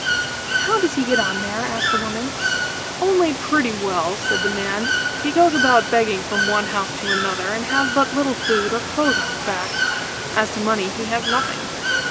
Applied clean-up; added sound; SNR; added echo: none; Water / Bird; 1 dB; none.